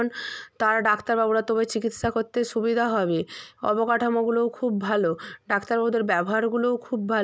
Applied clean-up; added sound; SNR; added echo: none; none; none; none.